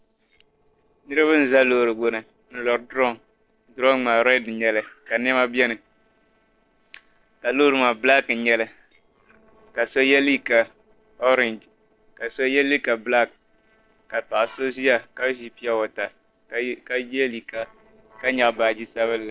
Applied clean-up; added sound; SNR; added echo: neural separator model SepFormer DNS4.